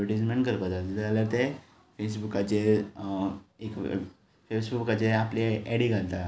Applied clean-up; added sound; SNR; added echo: none; none; none; none.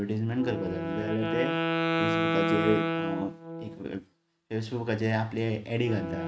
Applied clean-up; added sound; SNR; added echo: neural mask model RNNoise.